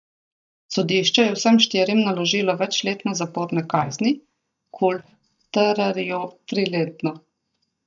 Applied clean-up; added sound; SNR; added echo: neural mask model DeepFilterNet 3.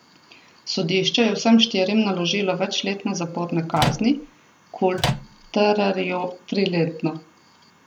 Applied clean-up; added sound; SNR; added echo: none; Microwave oven; 4 dB; none.